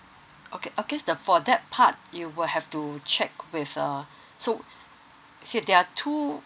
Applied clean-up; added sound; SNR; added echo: none; none; none; none.